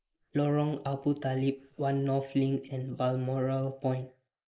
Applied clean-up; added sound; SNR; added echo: neural mask model Resemble Enhance denoiser.